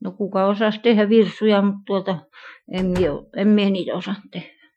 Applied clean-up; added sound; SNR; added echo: classical method Wiener filter.